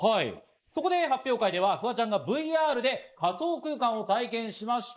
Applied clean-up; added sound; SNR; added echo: neural mask model Resemble Enhance denoiser.